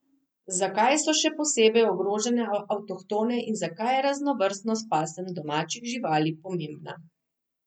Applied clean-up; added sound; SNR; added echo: none; none; none; none.